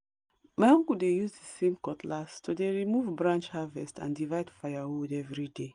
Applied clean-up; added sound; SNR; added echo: none; none; none; none.